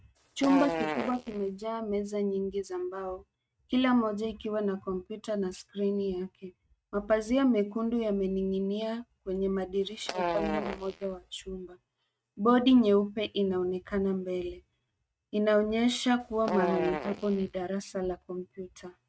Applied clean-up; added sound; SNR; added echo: neural mask model RNNoise.